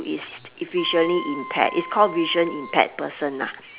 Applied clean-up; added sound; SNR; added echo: none; Wind instrument, woodwind instrument; 12 dB; none.